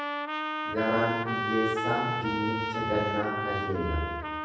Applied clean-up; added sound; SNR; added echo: none; Trumpet; 1 dB; reverberation time 1.1 s.